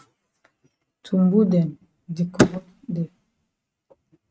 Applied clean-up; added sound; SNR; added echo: neural mask model RNNoise.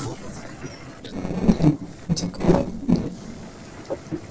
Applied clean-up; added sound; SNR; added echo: neural separator model SepFormer DNS4.